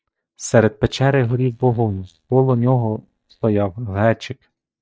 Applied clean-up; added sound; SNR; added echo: neural mask model DeepFilterNet 3.